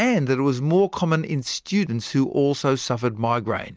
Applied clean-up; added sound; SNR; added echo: none; none; none; none.